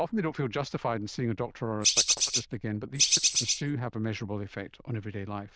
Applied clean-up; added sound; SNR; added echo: neural diffusion model UNIVERSE++.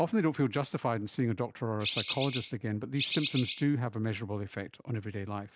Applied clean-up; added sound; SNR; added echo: none; Bird; -5 dB; none.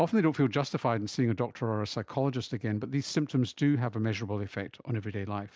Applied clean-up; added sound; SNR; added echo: none; none; none; none.